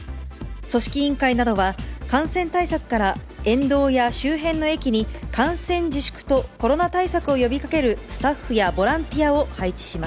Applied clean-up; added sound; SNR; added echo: none; none; none; none.